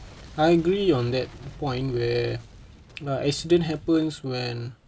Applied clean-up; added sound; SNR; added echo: none; Boom; 19 dB; none.